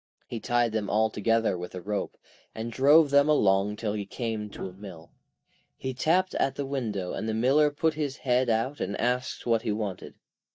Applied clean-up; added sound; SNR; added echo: neural mask model DeepFilterNet 3.